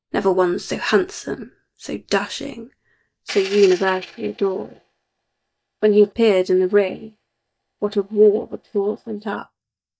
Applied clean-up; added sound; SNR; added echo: neural mask model DeepFilterNet 3.